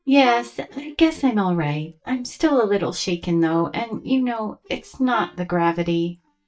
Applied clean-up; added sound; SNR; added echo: neural mask model DeepFilterNet 3.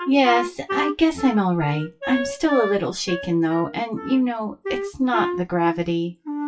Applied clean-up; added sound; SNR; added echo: classical method WPE with log-MMSE.